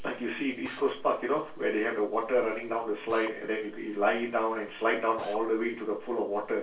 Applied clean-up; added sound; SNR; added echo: neural separator model SepFormer DNS4.